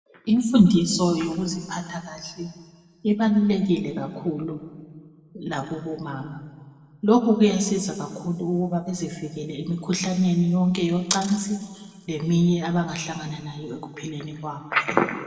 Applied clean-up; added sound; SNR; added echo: none; none; none; reverberation time 1.4 s.